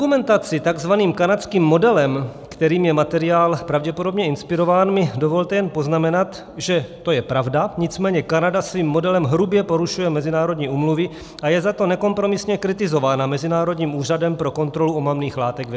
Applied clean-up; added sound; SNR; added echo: none; none; none; none.